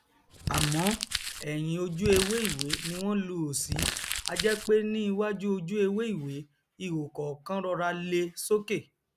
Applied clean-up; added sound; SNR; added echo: none; Crumpling, crinkling; 4 dB; none.